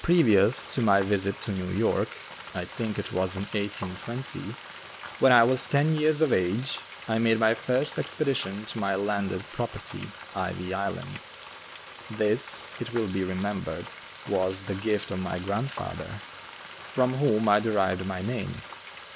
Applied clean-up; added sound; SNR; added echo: none; Frying (food); 15 dB; none.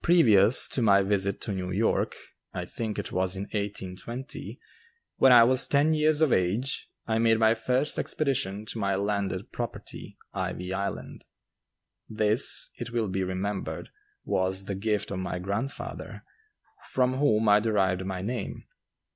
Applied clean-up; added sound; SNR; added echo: none; none; none; none.